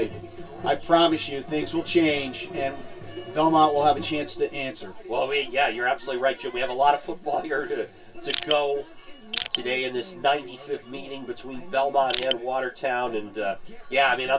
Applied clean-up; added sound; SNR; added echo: none; Crushing; 3 dB; reverberation time 0.1 s.